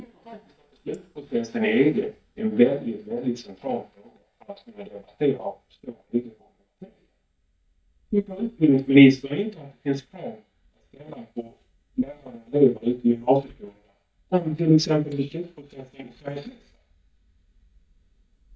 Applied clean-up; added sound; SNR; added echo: neural mask model DeepFilterNet 3.